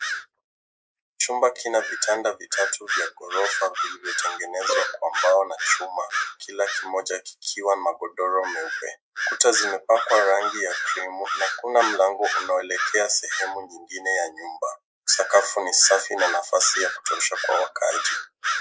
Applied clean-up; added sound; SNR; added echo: neural mask model Resemble Enhance denoiser.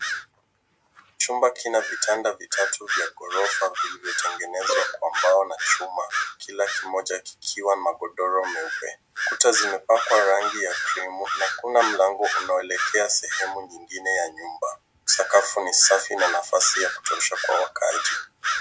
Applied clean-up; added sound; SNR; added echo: none; Bird vocalization, bird call, bird song + Bowed string instrument; 5 dB; none.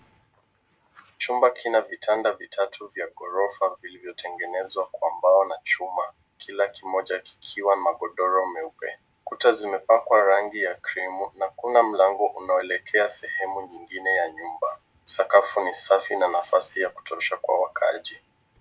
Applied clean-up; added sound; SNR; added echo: none; none; none; none.